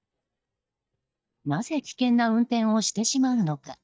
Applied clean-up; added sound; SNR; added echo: neural mask model DeepFilterNet 3.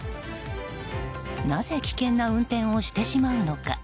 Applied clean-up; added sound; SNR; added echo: none; Sliding door; 19 dB; none.